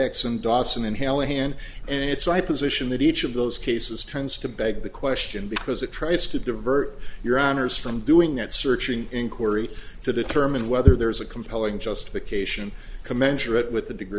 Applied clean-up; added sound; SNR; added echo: none; none; none; none.